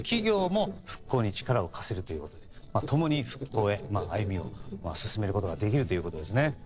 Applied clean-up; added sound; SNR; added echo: neural separator model SepFormer DNS4.